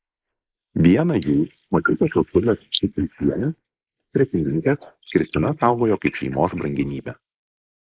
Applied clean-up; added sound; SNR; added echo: neural mask model Resemble Enhance denoiser.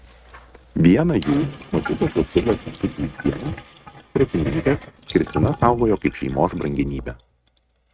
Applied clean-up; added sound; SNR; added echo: neural mask model RNNoise.